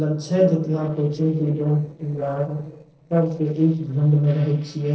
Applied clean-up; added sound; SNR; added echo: neural separator model SepFormer DNS4.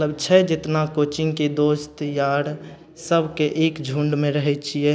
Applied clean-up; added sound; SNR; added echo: none; none; none; none.